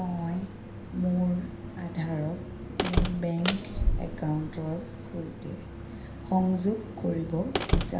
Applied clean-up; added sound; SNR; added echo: none; Slam; 1 dB; reverberation time 0.5 s.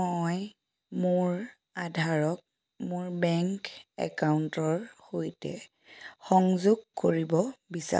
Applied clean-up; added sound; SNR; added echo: none; none; none; none.